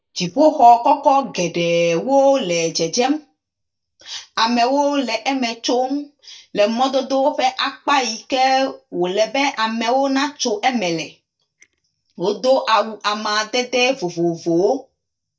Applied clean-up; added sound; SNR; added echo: neural mask model DeepFilterNet 3.